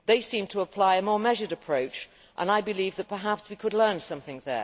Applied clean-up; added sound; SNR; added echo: none; none; none; none.